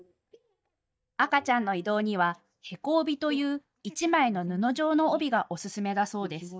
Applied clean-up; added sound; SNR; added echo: neural mask model DeepFilterNet 3.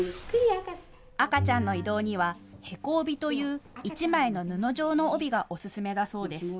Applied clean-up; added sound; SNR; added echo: none; Bowed string instrument; 9 dB; none.